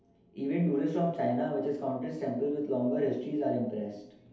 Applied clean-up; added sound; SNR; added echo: none; none; none; reverberation time 2.2 s.